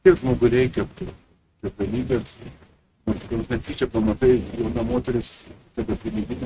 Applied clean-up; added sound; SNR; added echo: neural mask model RNNoise.